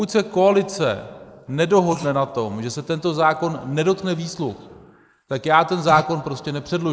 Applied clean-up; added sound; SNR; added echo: neural mask model Resemble Enhance denoiser.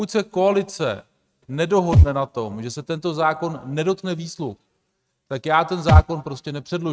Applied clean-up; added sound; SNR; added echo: neural mask model RNNoise.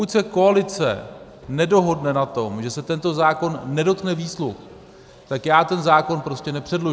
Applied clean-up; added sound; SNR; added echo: none; none; none; none.